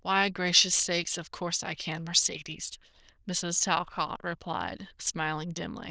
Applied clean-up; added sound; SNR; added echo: neural diffusion model UNIVERSE++.